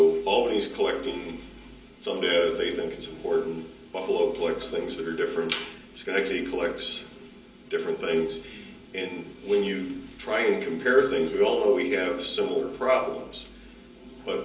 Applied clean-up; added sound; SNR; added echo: none; none; none; reverberation time 0.3 s.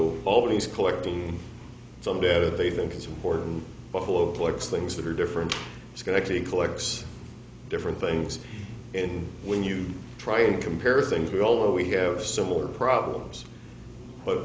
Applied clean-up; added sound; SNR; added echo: none; none; none; none.